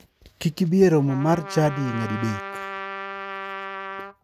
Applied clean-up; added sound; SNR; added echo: none; Trumpet; 11 dB; none.